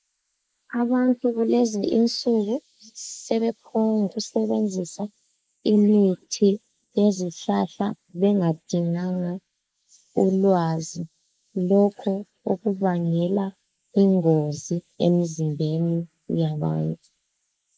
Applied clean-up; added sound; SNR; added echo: neural mask model Resemble Enhance denoiser.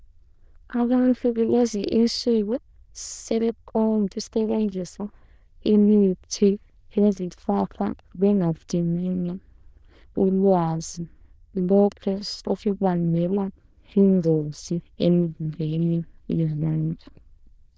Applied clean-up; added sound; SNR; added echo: neural diffusion model UNIVERSE++.